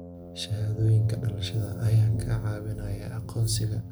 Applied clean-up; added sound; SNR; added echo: none; Brass instrument; 15 dB; none.